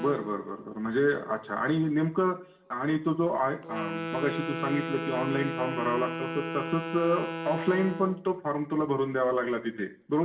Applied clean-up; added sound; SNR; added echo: none; Wind instrument, woodwind instrument; 9 dB; reverberation time 0.5 s.